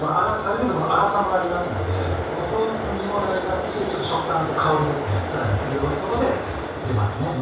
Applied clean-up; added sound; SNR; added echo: none; Train; 6 dB; reverberation time 0.7 s.